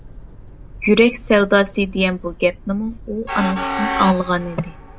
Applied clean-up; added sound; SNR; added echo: none; Train; 10 dB; none.